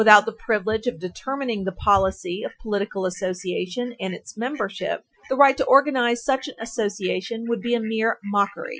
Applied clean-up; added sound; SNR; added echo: classical method Wiener filter.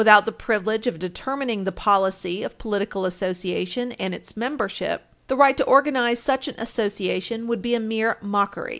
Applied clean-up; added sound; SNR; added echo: none; none; none; none.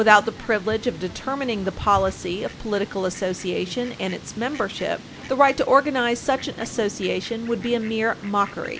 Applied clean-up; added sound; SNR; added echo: none; Fowl; 15 dB; none.